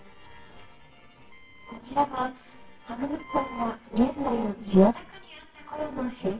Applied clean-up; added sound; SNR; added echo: neural separator model SepFormer WHAMR!.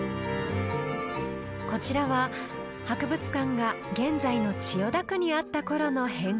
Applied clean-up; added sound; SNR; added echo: none; none; none; none.